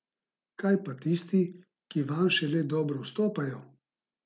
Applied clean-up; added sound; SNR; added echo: none; none; none; none.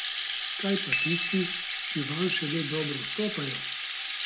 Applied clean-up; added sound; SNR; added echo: none; Bicycle bell + Rattle (instrument); -1 dB; none.